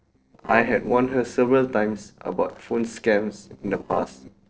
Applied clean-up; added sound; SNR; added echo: neural separator model SepFormer DNS4.